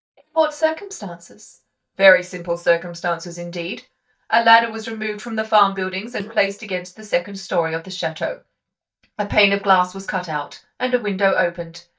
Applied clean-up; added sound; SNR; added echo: neural mask model DeepFilterNet 3.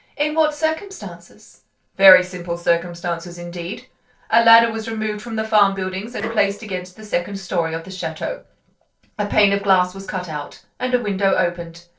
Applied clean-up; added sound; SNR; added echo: neural separator model SepFormer DNS4.